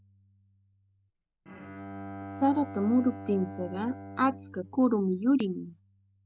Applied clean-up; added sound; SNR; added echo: none; Bowed string instrument; 14 dB; none.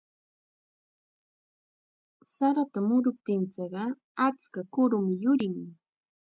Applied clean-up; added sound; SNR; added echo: none; none; none; none.